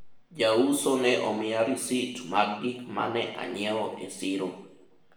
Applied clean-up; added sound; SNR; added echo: none; none; none; reverberation time 0.8 s.